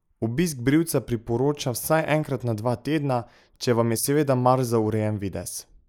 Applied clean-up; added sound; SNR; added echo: neural mask model Resemble Enhance denoiser.